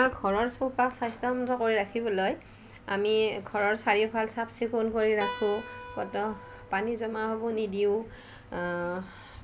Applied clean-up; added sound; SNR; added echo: none; Keyboard (musical); 18 dB; none.